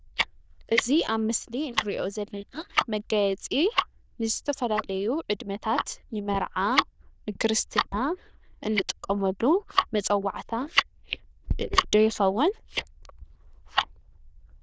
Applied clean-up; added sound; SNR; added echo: neural diffusion model UNIVERSE++.